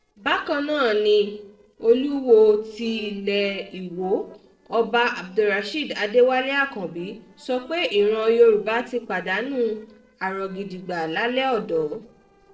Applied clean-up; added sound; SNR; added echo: neural separator model SepFormer DNS4.